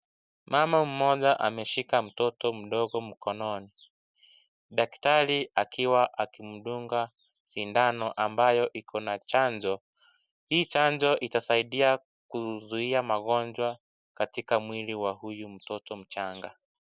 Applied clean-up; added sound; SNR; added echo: none; none; none; none.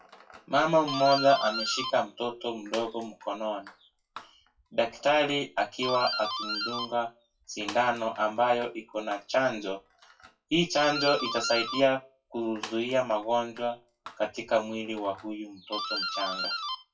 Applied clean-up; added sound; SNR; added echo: classical method WPE with log-MMSE.